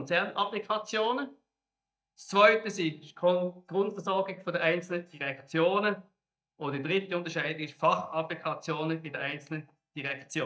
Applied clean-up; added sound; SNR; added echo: neural mask model DeepFilterNet 3.